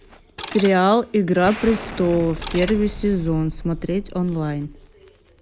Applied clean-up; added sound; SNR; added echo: none; Mechanisms + Explosion; 12 dB; none.